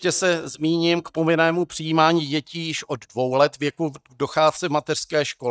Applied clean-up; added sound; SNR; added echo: neural mask model DeepFilterNet 3.